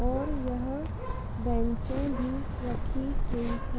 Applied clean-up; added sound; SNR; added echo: none; Bird; -3 dB; none.